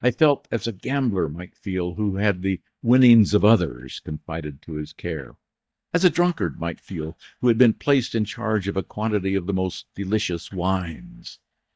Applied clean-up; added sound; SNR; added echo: neural mask model DeepFilterNet 3.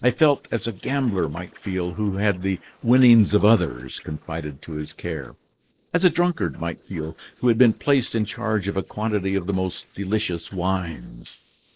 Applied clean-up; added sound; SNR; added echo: neural mask model Resemble Enhance denoiser.